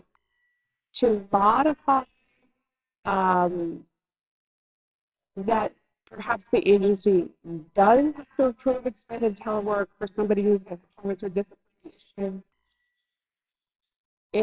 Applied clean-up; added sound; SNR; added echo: neural separator model SepFormer WHAMR!.